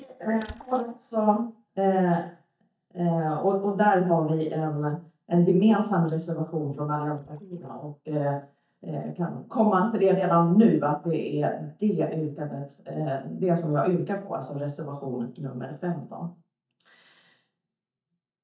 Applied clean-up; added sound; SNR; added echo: neural mask model DeepFilterNet 3.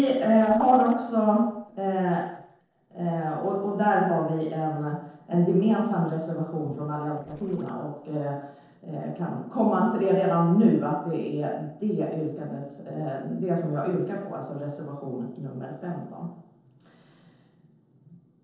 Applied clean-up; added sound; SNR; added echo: neural separator model SepFormer DNS4.